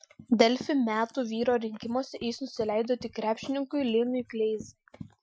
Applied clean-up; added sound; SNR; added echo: classical method Wiener filter.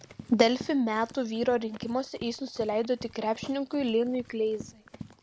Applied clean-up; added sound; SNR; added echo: none; Run; 18 dB; none.